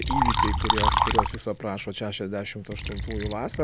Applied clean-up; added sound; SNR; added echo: none; Liquid; -5 dB; none.